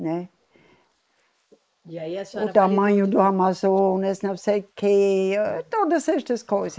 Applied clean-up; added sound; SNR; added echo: neural mask model Resemble Enhance denoiser.